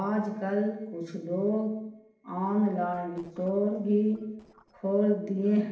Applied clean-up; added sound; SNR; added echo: neural separator model SepFormer DNS4.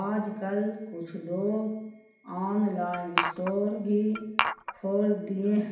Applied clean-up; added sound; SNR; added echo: none; Glass; 3 dB; reverberation time 0.8 s.